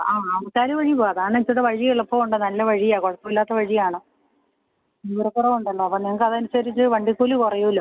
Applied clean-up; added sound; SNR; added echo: none; none; none; none.